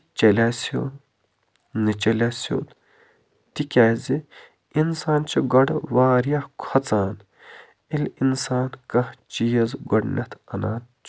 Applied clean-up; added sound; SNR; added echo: none; none; none; none.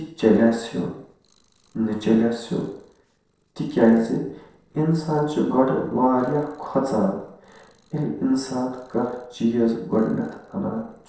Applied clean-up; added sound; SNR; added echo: neural separator model SepFormer DNS4.